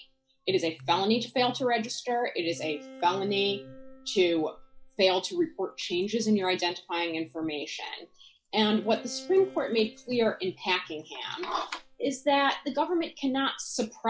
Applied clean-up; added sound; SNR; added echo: classical method log-MMSE.